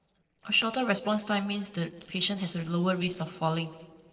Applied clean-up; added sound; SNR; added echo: neural separator model SepFormer DNS4.